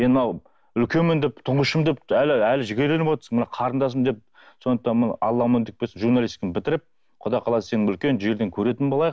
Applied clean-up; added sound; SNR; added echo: none; none; none; none.